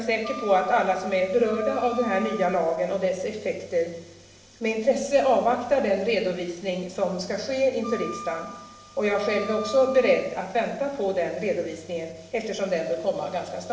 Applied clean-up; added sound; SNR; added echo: none; Wind instrument, woodwind instrument; 14 dB; reverberation time 0.9 s.